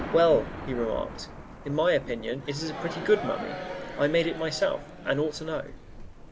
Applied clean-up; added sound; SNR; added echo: none; Thunder + Crowd; 10 dB; none.